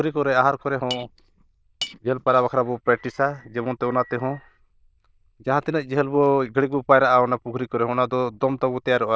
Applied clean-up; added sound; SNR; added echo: neural diffusion model UNIVERSE++.